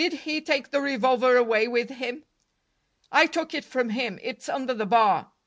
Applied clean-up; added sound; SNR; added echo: none; none; none; none.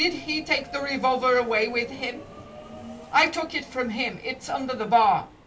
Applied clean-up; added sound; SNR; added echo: none; Subway, metro, underground; 18 dB; reverberation time 0.2 s.